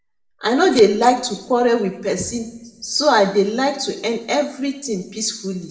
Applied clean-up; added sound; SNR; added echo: none; Scissors; 18 dB; reverberation time 0.8 s.